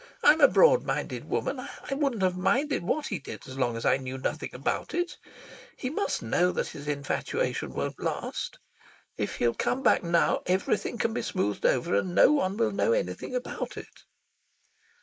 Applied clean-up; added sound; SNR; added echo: neural mask model Resemble Enhance denoiser.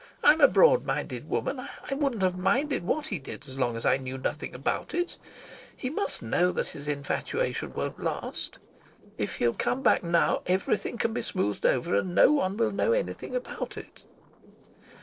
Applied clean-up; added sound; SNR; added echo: neural separator model SepFormer DNS4.